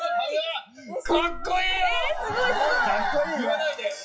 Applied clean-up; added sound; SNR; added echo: classical method WPE with log-MMSE.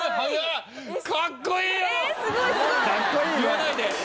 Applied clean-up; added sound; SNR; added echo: none; none; none; none.